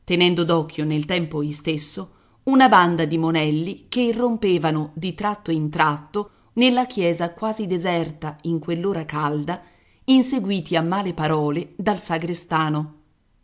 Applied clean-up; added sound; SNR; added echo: none; none; none; none.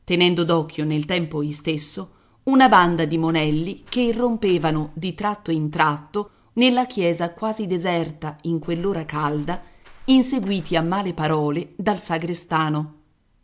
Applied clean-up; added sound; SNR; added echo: none; Walk, footsteps; 16 dB; none.